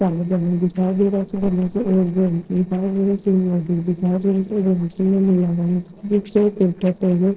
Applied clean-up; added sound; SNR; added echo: neural separator model SepFormer DNS4.